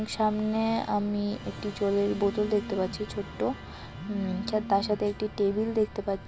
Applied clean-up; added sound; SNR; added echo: none; Telephone + Musical instrument; 12 dB; none.